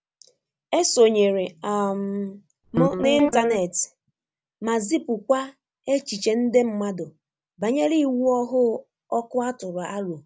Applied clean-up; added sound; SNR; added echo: none; Guitar; 1 dB; none.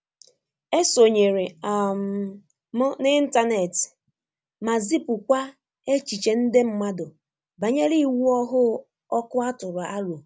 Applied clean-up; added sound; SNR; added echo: none; none; none; none.